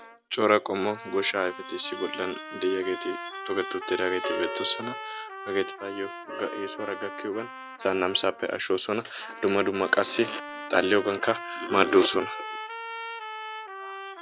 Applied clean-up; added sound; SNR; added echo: none; Trumpet; 11 dB; none.